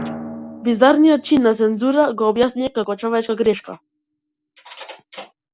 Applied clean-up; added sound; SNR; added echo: none; Drum; 19 dB; none.